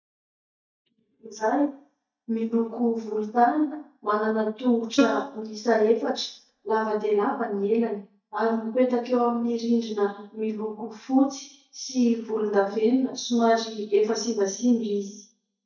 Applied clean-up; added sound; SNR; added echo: neural mask model DeepFilterNet 3.